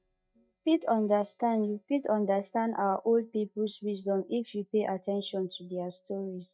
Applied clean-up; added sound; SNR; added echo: neural mask model DeepFilterNet 3.